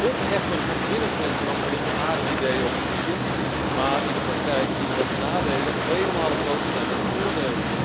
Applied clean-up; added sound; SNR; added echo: none; Boat, Water vehicle; -4 dB; none.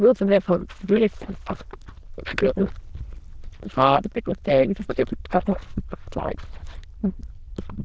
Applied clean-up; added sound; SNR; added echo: neural diffusion model UNIVERSE++.